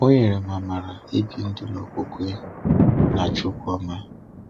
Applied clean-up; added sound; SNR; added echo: none; Thunder; 1 dB; none.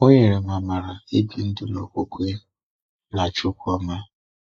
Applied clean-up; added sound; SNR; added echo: neural mask model Resemble Enhance denoiser.